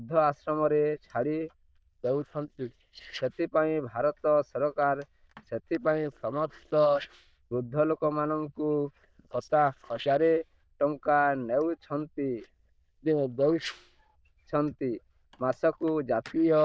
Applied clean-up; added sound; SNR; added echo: neural diffusion model UNIVERSE++.